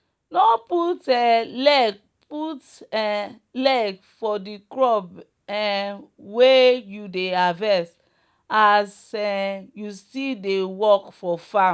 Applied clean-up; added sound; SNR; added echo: none; none; none; none.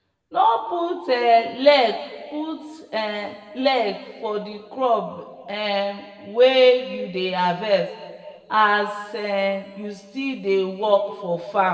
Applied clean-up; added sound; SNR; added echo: none; none; none; reverberation time 1.6 s.